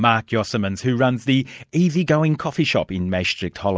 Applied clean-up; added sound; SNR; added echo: none; none; none; none.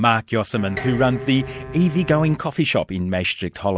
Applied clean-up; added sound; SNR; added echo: none; Dishes, pots, and pans + Wind instrument, woodwind instrument; 14 dB; none.